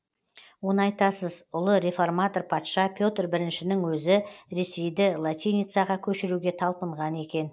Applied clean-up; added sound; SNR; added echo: none; none; none; none.